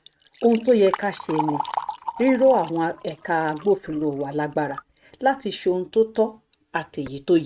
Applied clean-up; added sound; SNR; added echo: neural mask model RNNoise.